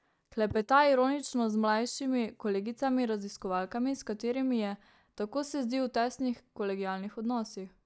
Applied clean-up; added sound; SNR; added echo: neural mask model DeepFilterNet 3.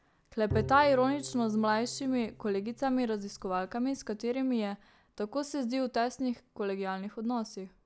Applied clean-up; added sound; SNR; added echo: none; Bowed string instrument; 12 dB; none.